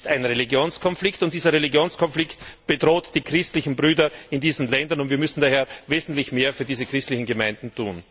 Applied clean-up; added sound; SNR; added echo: none; none; none; none.